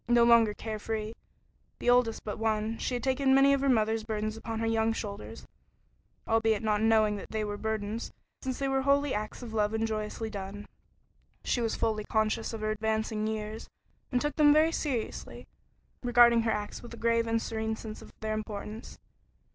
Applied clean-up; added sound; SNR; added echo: none; none; none; none.